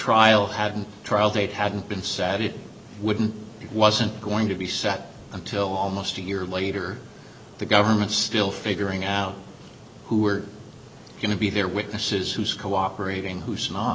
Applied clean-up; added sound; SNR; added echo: none; none; none; none.